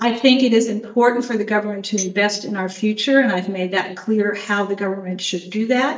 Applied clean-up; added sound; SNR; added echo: neural mask model DeepFilterNet 3.